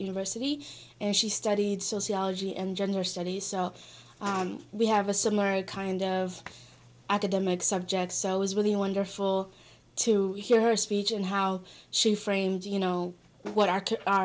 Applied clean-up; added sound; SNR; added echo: none; none; none; none.